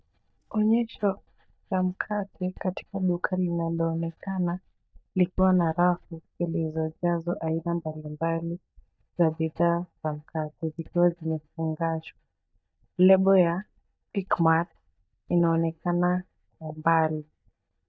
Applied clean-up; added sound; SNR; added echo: neural mask model DeepFilterNet 3.